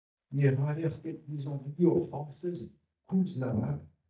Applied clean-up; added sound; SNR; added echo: neural mask model DeepFilterNet 3.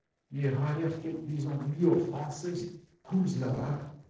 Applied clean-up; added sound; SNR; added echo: neural separator model SepFormer DNS4.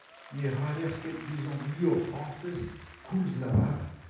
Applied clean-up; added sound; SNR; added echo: none; Applause; 18 dB; reverberation time 0.8 s.